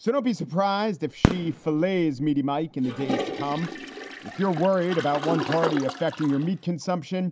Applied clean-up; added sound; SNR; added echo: none; Toilet flush + Fireworks; 5 dB; none.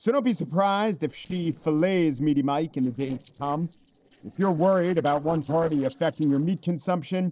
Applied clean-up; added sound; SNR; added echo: neural separator model SepFormer DNS4.